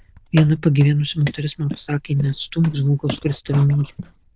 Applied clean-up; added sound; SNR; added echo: neural diffusion model UNIVERSE++.